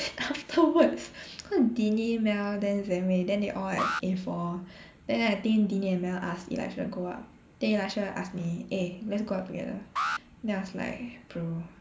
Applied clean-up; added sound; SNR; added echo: none; Alarm; 8 dB; none.